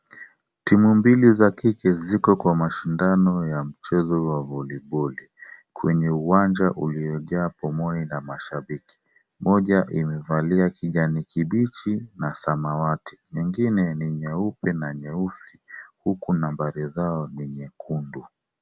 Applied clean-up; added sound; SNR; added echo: none; none; none; none.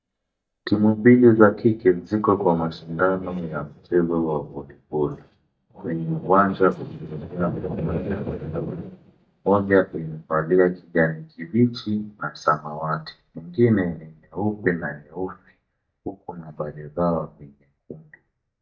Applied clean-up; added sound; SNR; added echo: neural mask model DeepFilterNet 3.